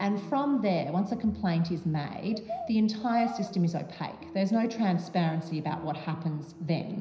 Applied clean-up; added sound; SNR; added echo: none; Bird vocalization, bird call, bird song; 11 dB; reverberation time 0.9 s.